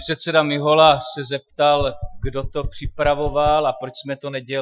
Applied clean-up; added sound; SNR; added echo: classical method Wiener filter.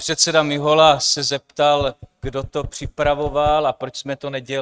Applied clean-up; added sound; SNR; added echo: neural mask model RNNoise.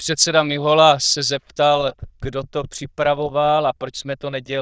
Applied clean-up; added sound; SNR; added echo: neural diffusion model UNIVERSE++.